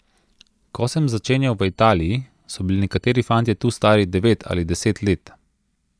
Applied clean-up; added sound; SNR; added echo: neural mask model DeepFilterNet 3.